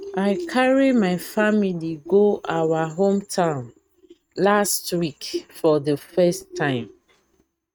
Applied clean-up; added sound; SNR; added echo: neural mask model RNNoise.